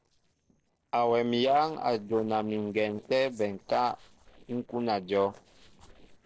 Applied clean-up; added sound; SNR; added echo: neural separator model SepFormer DNS4.